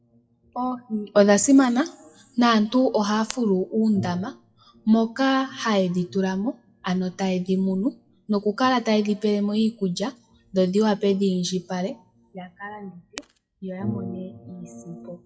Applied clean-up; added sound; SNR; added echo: classical method WPE with log-MMSE.